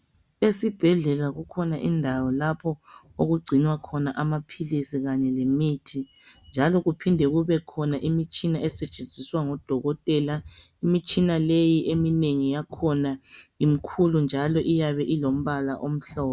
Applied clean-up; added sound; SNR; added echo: none; none; none; none.